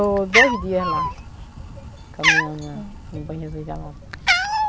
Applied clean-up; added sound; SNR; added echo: none; Cat; -3 dB; none.